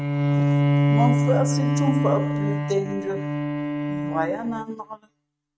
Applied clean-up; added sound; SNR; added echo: neural mask model RNNoise.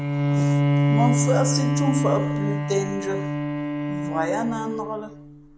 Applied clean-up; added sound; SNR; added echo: none; Bowed string instrument; -4 dB; none.